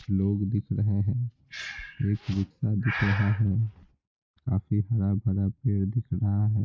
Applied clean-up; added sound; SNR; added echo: neural mask model RNNoise.